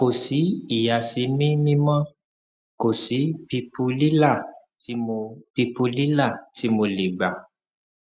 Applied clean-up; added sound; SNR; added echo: none; none; none; none.